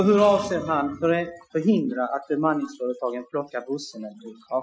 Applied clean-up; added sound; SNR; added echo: classical method Wiener filter.